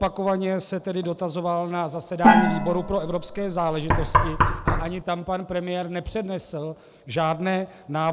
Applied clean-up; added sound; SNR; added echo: none; Gong + Knock; -5 dB; none.